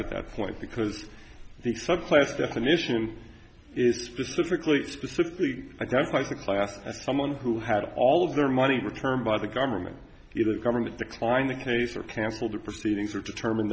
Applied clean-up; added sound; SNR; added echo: none; none; none; none.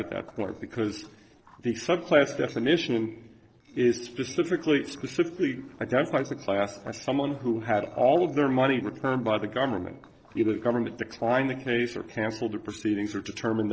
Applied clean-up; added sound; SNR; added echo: neural separator model SepFormer DNS4.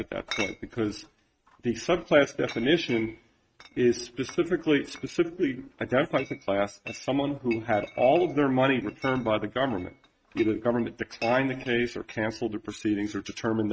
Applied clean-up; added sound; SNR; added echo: neural mask model RNNoise.